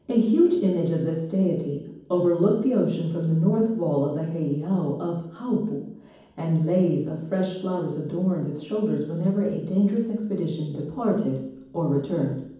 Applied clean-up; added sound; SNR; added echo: none; none; none; reverberation time 1.2 s.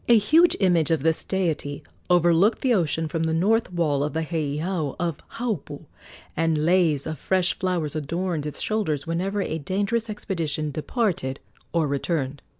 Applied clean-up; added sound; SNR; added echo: none; none; none; none.